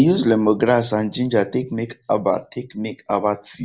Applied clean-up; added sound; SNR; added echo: none; none; none; none.